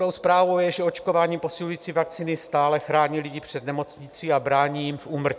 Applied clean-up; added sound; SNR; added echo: none; none; none; none.